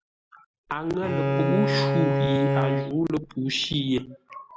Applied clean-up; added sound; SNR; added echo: none; Bowed string instrument; -2 dB; none.